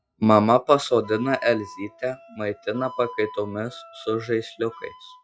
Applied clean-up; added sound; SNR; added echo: classical method log-MMSE.